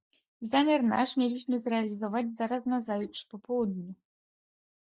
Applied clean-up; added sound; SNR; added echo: neural mask model Resemble Enhance denoiser.